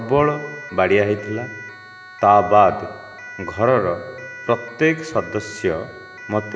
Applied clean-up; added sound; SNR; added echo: none; Siren; 17 dB; none.